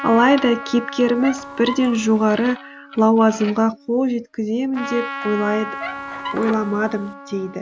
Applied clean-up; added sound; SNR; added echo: none; Squeak + Trumpet; 13 dB; none.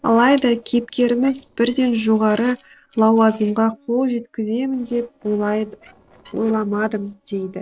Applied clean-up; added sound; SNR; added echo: neural separator model SepFormer DNS4.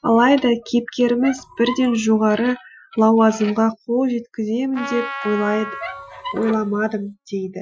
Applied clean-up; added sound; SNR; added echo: classical method Wiener filter.